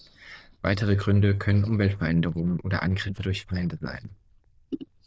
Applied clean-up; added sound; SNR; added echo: neural diffusion model UNIVERSE++.